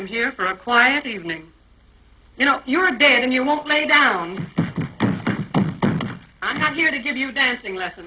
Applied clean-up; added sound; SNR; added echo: none; none; none; none.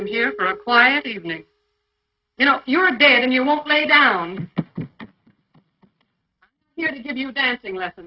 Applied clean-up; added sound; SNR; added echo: neural mask model RNNoise.